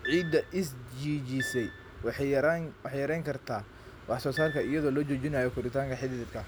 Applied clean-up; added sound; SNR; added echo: none; Piano; 11 dB; none.